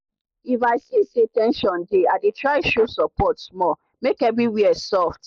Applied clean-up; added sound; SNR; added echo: neural mask model Resemble Enhance denoiser.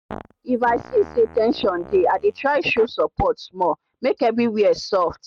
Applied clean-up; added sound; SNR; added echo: neural mask model RNNoise.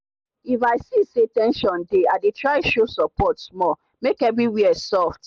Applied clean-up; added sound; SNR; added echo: none; none; none; none.